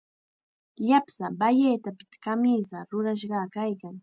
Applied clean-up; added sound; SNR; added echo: none; none; none; none.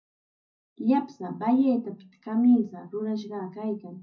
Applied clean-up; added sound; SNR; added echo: none; none; none; reverberation time 0.4 s.